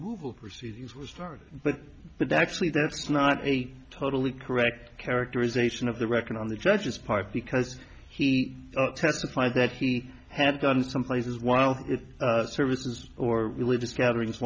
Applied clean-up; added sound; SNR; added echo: none; none; none; none.